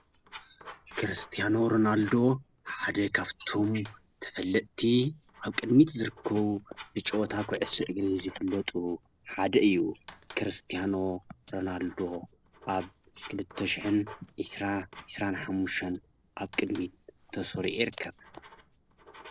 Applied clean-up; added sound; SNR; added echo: neural separator model SepFormer DNS4.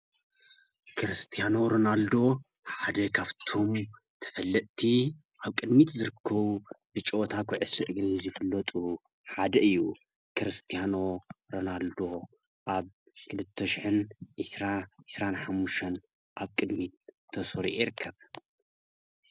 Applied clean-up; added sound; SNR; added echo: none; none; none; none.